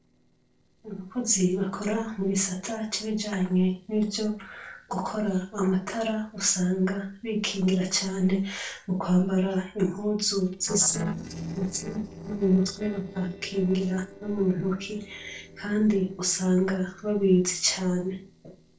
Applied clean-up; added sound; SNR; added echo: neural separator model SepFormer DNS4.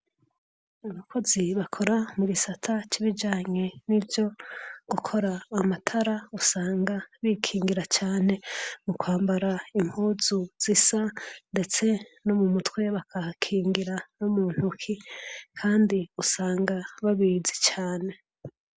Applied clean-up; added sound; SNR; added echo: none; none; none; none.